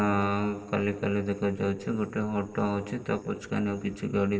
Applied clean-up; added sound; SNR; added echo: none; none; none; reverberation time 1.9 s.